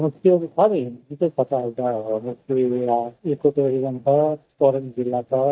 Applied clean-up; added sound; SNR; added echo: neural mask model DeepFilterNet 3.